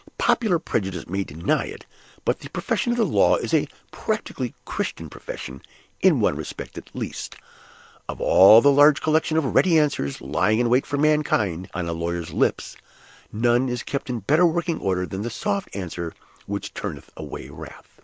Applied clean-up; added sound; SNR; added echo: none; none; none; none.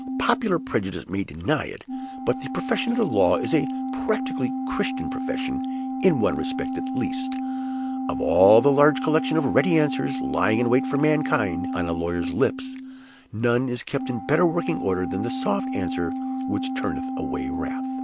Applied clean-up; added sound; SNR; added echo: none; Organ; 4 dB; none.